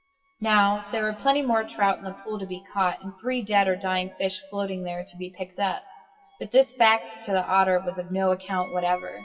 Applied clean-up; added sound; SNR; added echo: classical method WPE with log-MMSE.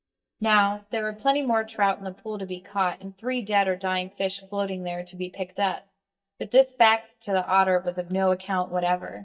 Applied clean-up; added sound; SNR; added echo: neural mask model DeepFilterNet 3.